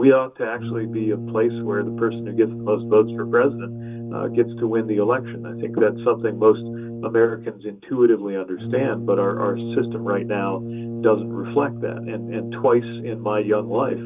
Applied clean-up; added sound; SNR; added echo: none; Brass instrument; 8 dB; reverberation time 0.2 s.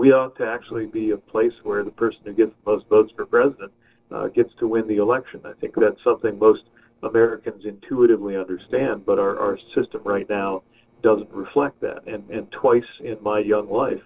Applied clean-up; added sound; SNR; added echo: neural separator model SepFormer DNS4.